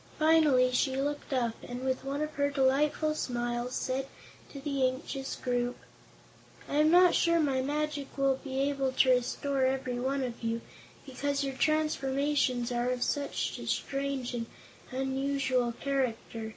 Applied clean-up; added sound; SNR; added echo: none; none; none; none.